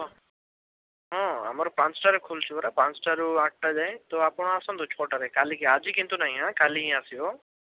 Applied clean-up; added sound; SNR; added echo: none; none; none; none.